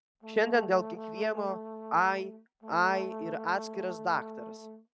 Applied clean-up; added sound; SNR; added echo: neural mask model RNNoise.